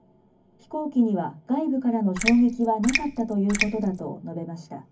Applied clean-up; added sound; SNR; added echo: none; Raindrop; 5 dB; reverberation time 0.3 s.